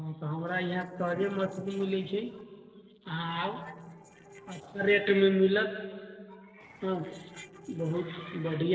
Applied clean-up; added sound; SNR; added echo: neural separator model SepFormer DNS4.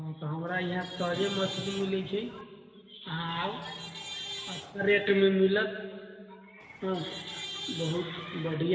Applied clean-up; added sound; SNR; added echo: none; Traffic noise, roadway noise / Vehicle horn, car horn, honking; 11 dB; reverberation time 2.3 s.